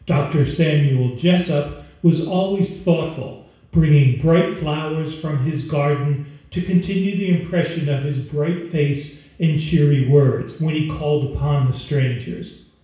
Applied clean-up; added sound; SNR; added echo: none; none; none; reverberation time 0.7 s.